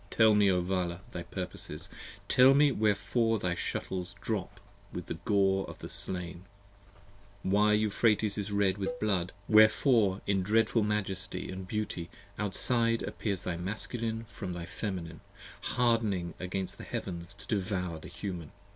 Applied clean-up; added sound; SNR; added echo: none; Cowbell; 14 dB; none.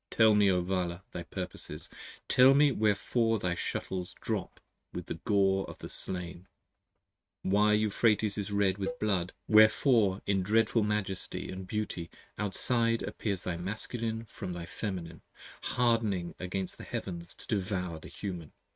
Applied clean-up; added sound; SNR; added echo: neural mask model RNNoise.